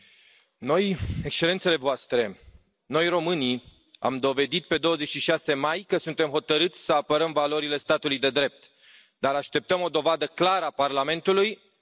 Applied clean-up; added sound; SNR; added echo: none; none; none; none.